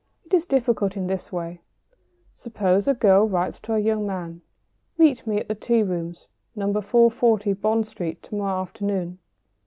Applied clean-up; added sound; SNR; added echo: none; none; none; none.